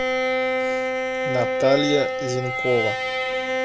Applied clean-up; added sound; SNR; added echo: none; Bowed string instrument; -2 dB; none.